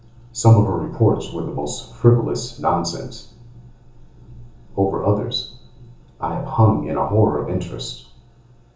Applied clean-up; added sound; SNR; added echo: none; none; none; reverberation time 0.6 s.